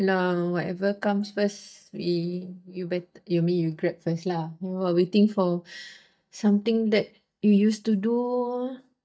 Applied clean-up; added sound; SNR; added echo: neural mask model DeepFilterNet 3.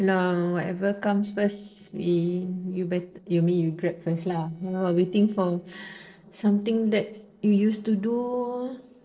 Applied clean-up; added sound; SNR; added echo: neural separator model SepFormer DNS4.